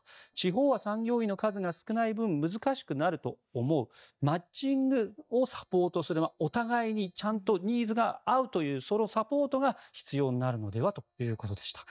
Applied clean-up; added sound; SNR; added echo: neural mask model DeepFilterNet 3.